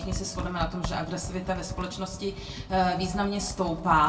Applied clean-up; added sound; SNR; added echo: none; Computer keyboard; 9 dB; reverberation time 0.2 s.